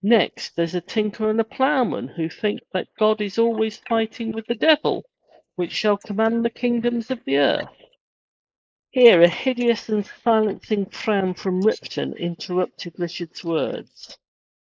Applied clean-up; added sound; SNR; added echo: neural mask model Resemble Enhance denoiser.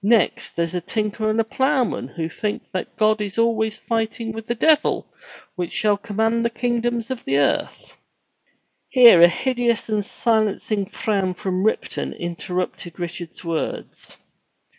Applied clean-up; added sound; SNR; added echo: none; none; none; none.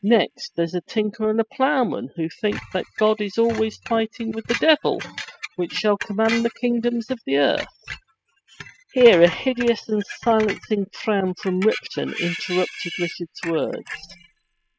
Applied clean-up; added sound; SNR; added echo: classical method spectral subtraction.